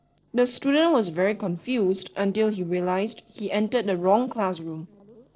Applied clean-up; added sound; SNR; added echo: neural separator model SepFormer DNS4.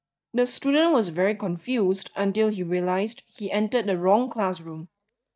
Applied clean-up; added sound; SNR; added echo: neural mask model DeepFilterNet 3.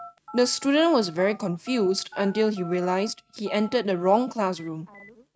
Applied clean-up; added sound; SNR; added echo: neural mask model RNNoise.